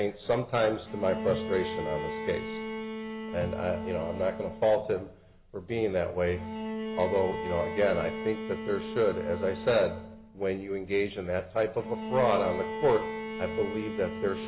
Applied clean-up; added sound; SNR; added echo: none; Bowed string instrument; 7 dB; none.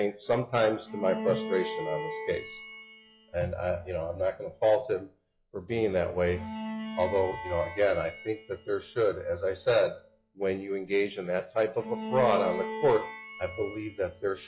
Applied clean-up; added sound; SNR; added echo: classical method log-MMSE.